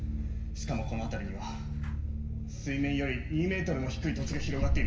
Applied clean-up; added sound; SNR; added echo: none; Slam / Alarm; 16 dB; reverberation time 0.7 s.